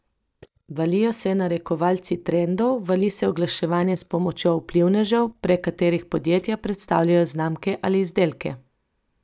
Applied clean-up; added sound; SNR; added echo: neural mask model DeepFilterNet 3.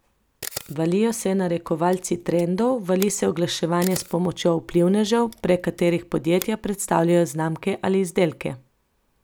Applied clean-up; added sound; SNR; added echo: none; Camera; 19 dB; none.